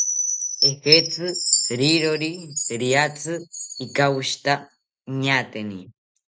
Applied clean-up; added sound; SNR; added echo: neural mask model RNNoise.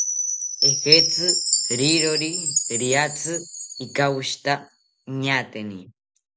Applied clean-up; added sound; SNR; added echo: none; Chime; -1 dB; none.